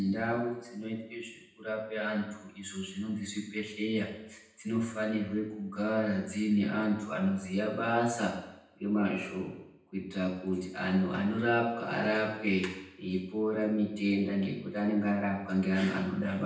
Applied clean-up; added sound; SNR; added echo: none; none; none; reverberation time 0.9 s.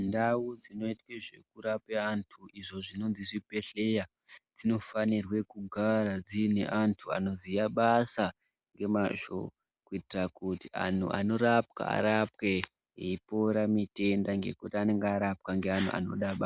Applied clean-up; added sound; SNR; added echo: none; none; none; none.